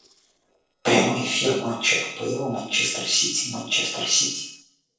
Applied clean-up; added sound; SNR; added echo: neural separator model SepFormer DNS4.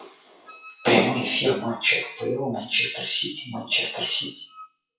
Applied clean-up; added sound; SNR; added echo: classical method WPE with log-MMSE.